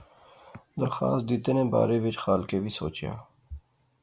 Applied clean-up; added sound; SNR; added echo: none; none; none; none.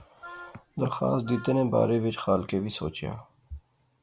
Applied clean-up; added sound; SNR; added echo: none; Wind instrument, woodwind instrument; 18 dB; none.